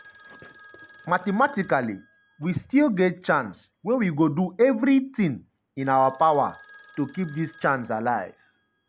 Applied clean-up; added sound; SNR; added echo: none; Telephone; 20 dB; none.